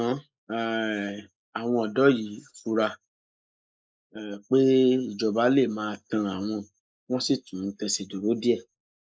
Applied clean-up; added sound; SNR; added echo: neural mask model Resemble Enhance denoiser.